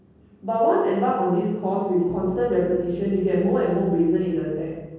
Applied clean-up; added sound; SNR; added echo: none; Piano; 19 dB; reverberation time 1.3 s.